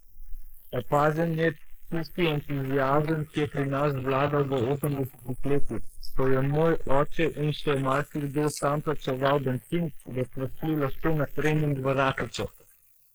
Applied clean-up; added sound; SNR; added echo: neural mask model Resemble Enhance denoiser.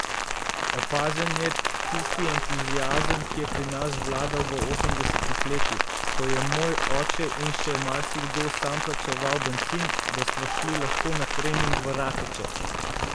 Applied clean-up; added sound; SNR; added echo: none; Rain; -5 dB; none.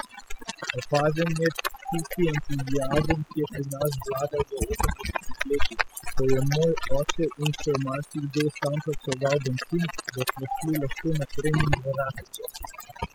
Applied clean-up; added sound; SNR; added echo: classical method spectral subtraction.